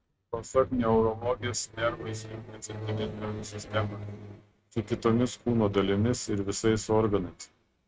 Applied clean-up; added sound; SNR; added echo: neural mask model RNNoise.